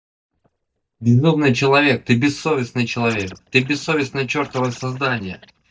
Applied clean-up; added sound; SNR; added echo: neural mask model DeepFilterNet 3.